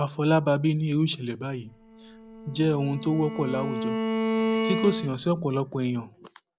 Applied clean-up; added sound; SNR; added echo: none; Bowed string instrument; 3 dB; none.